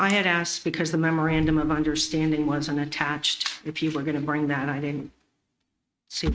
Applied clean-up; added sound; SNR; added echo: neural mask model RNNoise.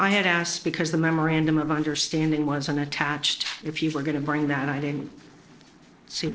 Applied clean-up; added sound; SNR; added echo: neural separator model SepFormer DNS4.